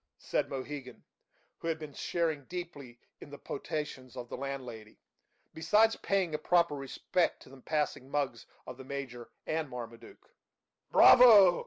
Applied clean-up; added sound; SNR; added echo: none; none; none; none.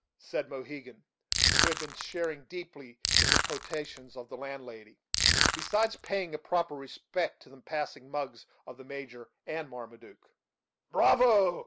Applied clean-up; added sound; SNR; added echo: none; Crushing; -5 dB; none.